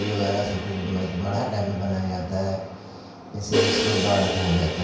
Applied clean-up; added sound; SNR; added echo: none; Crash cymbal; 4 dB; reverberation time 0.6 s.